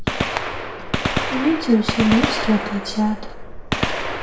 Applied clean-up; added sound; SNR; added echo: none; Gunshot, gunfire; 1 dB; reverberation time 0.5 s.